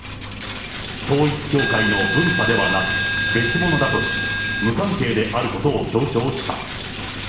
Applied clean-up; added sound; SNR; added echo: none; Coin (dropping); 0 dB; reverberation time 0.9 s.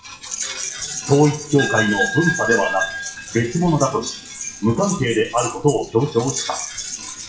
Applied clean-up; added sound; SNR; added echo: classical method WPE with log-MMSE.